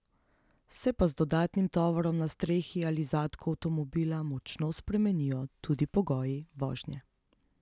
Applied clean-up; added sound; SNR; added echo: none; none; none; none.